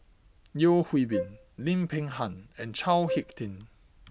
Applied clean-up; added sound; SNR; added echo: none; Wind instrument, woodwind instrument; 8 dB; none.